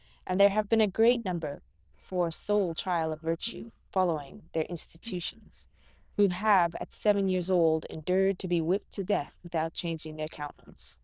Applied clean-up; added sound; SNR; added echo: neural diffusion model UNIVERSE++.